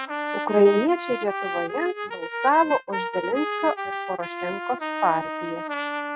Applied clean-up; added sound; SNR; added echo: neural mask model RNNoise.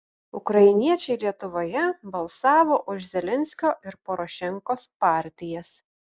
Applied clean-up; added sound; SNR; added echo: none; none; none; none.